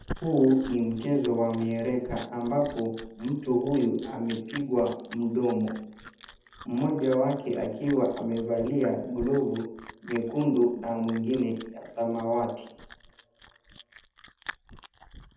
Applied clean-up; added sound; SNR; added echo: none; Chewing, mastication; 18 dB; reverberation time 0.8 s.